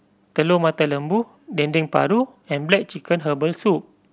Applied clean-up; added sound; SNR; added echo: none; none; none; none.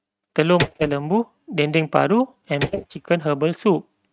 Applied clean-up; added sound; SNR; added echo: neural mask model RNNoise.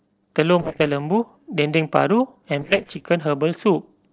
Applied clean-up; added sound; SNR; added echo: neural separator model SepFormer DNS4.